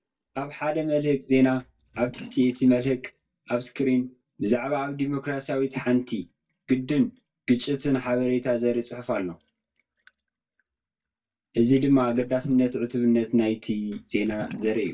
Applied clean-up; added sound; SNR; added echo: neural mask model DeepFilterNet 3.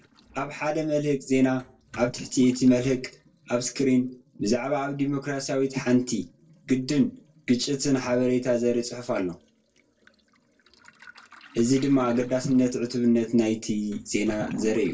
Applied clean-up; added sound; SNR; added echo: neural separator model SepFormer DNS4.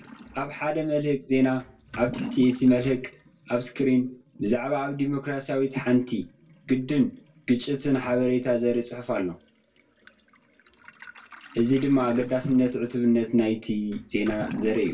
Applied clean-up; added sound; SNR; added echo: none; Toilet flush / Liquid; 18 dB; reverberation time 0.1 s.